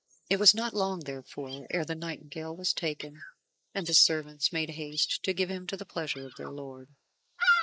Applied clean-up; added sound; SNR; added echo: neural mask model Resemble Enhance denoiser.